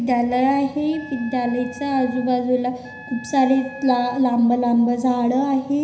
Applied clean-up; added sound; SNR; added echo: none; Wind instrument, woodwind instrument; 20 dB; reverberation time 0.9 s.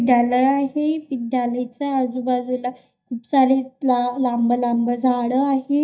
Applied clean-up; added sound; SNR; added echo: neural mask model DeepFilterNet 3.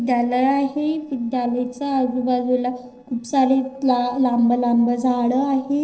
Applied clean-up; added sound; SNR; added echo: neural separator model SepFormer DNS4.